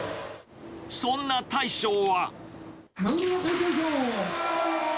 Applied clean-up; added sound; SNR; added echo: none; Crumpling, crinkling; 20 dB; none.